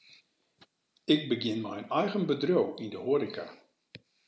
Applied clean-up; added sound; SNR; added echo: none; none; none; none.